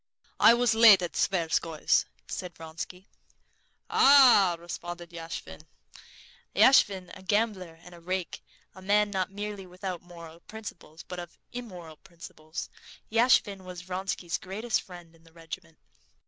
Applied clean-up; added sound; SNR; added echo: none; none; none; none.